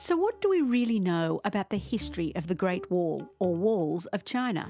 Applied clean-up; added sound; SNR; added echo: none; none; none; none.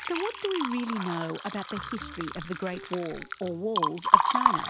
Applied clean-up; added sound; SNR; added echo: none; Liquid; -4 dB; none.